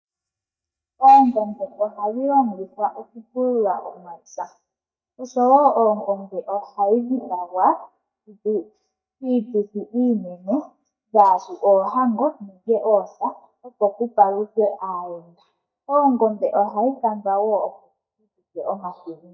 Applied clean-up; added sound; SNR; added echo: neural mask model DeepFilterNet 3.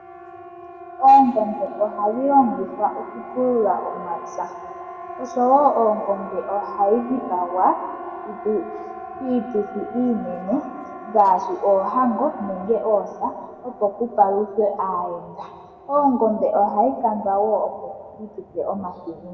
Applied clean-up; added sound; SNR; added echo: none; Siren; 15 dB; reverberation time 1.8 s.